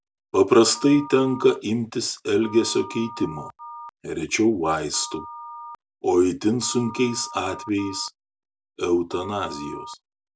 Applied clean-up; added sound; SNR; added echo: none; Telephone; 17 dB; none.